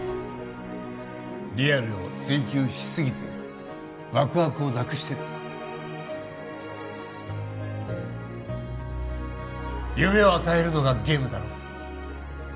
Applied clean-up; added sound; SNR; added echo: none; none; none; none.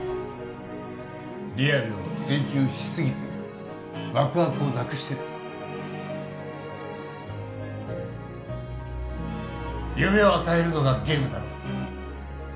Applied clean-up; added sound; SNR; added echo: none; Guitar; 12 dB; reverberation time 0.4 s.